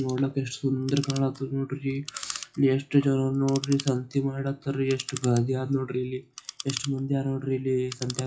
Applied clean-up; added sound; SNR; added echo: classical method WPE with log-MMSE.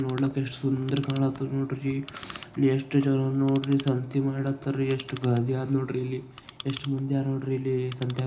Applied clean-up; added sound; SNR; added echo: none; Clock; 15 dB; reverberation time 0.4 s.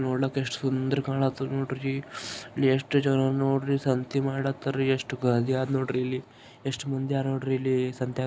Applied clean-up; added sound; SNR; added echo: none; none; none; none.